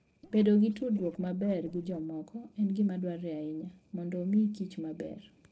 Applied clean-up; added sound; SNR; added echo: neural separator model SepFormer DNS4.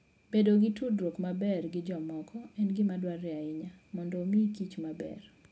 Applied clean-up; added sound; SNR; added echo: none; none; none; none.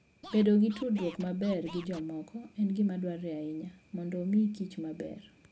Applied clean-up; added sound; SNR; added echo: none; Scratching (performance technique); 18 dB; none.